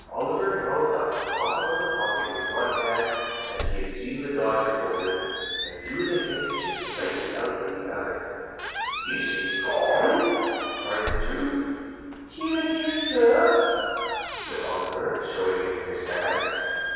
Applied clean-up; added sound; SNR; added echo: none; Squeak; 6 dB; reverberation time 2.2 s.